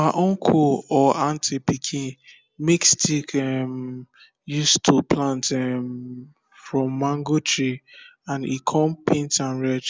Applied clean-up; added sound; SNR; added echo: none; none; none; none.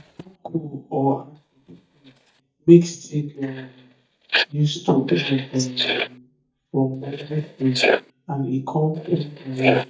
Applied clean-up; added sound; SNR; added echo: neural mask model DeepFilterNet 3.